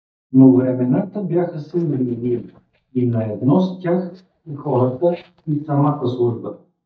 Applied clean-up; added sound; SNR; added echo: neural mask model DeepFilterNet 3.